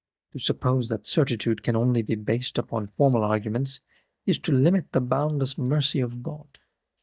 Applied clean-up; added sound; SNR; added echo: neural mask model DeepFilterNet 3.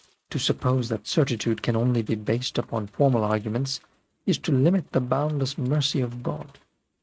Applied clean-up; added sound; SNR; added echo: neural mask model RNNoise.